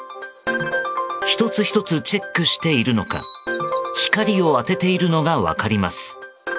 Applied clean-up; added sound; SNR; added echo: none; Bird vocalization, bird call, bird song; 8 dB; none.